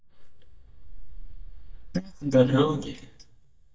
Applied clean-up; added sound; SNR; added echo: neural mask model DeepFilterNet 3.